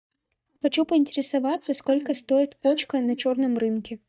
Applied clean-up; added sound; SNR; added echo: neural mask model DeepFilterNet 3.